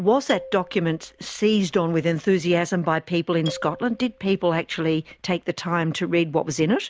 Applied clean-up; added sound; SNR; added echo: none; Marimba, xylophone; 19 dB; none.